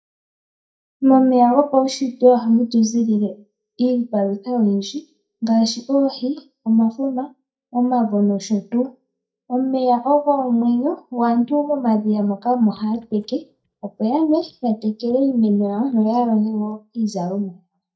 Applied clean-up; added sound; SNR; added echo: neural mask model DeepFilterNet 3.